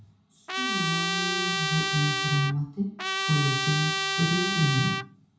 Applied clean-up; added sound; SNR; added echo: none; Trumpet; 0 dB; reverberation time 0.5 s.